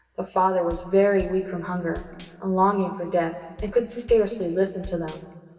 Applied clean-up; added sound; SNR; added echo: none; Bass drum; 17 dB; reverberation time 2.2 s.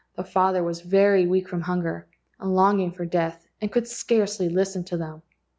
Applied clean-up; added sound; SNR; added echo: none; none; none; none.